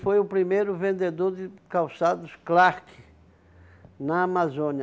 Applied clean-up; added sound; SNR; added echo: none; none; none; none.